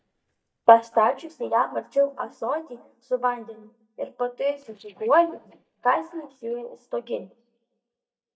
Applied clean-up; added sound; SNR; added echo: neural mask model DeepFilterNet 3.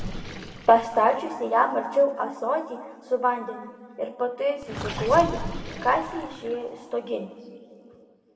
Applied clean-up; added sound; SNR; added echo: none; Gurgling; 13 dB; reverberation time 2.3 s.